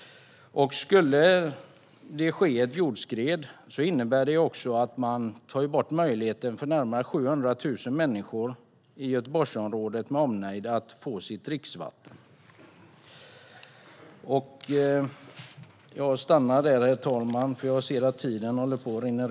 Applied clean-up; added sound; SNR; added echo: none; none; none; none.